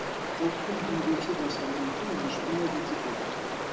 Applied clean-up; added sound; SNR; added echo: none; Stream; 0 dB; reverberation time 1.7 s.